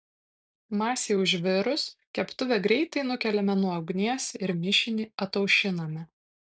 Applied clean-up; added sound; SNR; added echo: none; none; none; none.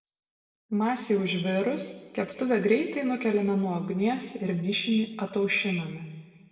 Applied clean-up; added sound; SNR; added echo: none; none; none; reverberation time 1.5 s.